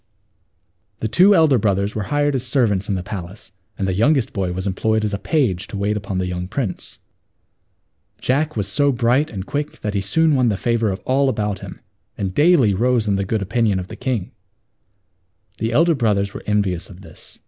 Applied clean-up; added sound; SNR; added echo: none; none; none; none.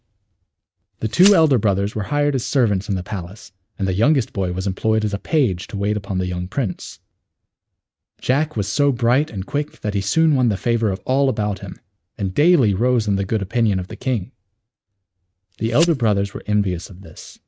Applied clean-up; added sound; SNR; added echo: neural mask model RNNoise.